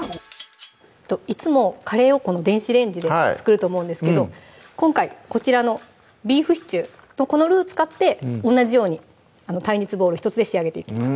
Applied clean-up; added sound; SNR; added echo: none; Cutlery, silverware; 15 dB; none.